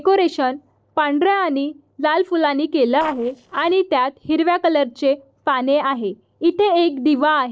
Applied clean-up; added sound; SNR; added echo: neural separator model SepFormer DNS4.